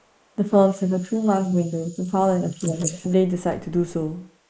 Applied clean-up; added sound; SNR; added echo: neural mask model Resemble Enhance denoiser.